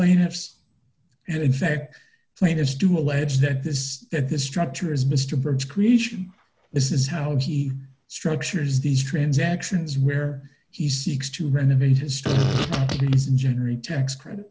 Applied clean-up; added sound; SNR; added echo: none; Fart; 4 dB; none.